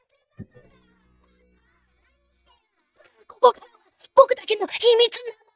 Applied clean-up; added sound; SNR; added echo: neural mask model DeepFilterNet 3.